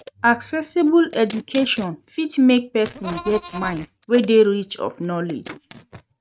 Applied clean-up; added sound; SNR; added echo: neural mask model RNNoise.